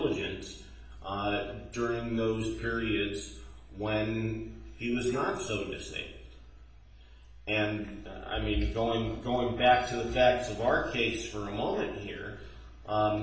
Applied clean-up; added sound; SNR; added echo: none; none; none; reverberation time 0.6 s.